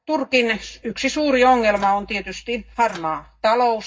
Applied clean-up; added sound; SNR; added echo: neural mask model DeepFilterNet 3.